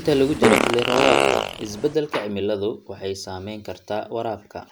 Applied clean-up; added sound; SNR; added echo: none; Fart; -3 dB; none.